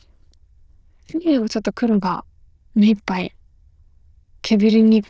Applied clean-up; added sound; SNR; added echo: neural diffusion model UNIVERSE++.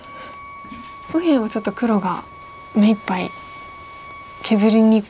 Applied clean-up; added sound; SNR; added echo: none; Wind instrument, woodwind instrument; 19 dB; none.